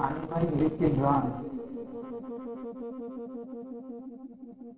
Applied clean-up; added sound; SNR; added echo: neural separator model SepFormer DNS4.